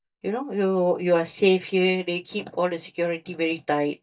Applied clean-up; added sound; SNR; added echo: neural mask model DeepFilterNet 3.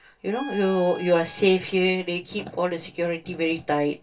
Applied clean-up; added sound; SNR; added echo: none; Bowed string instrument; 19 dB; reverberation time 0.2 s.